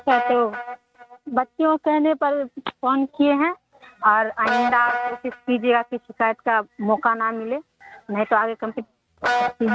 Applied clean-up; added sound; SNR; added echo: neural mask model RNNoise.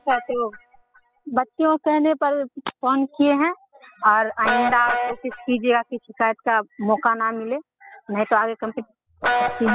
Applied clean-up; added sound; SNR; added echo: classical method spectral subtraction.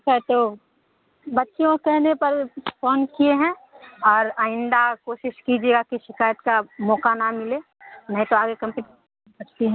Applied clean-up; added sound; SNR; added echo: none; none; none; none.